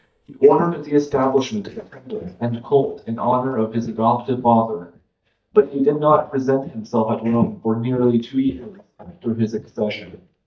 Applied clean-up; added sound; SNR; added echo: neural mask model DeepFilterNet 3.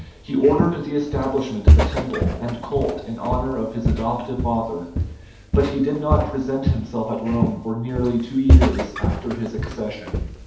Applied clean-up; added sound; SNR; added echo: none; Walk, footsteps; -2 dB; reverberation time 2.2 s.